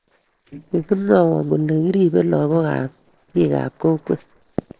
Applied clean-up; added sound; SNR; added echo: neural separator model SepFormer DNS4.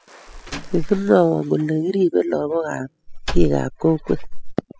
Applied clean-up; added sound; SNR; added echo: classical method spectral subtraction.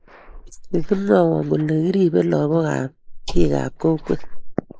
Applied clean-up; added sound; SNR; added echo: neural mask model Resemble Enhance denoiser.